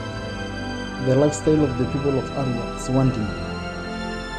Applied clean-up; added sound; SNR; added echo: none; Musical instrument; 5 dB; none.